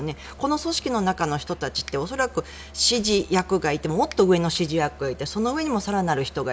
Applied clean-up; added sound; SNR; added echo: none; Musical instrument + Finger snapping; 20 dB; none.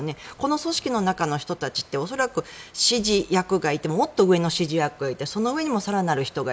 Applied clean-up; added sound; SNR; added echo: none; none; none; none.